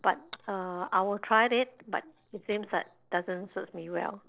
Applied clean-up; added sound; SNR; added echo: neural separator model SepFormer DNS4.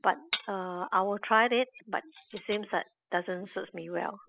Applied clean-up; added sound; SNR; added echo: classical method spectral subtraction.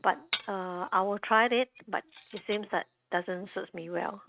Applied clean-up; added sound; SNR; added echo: neural mask model RNNoise.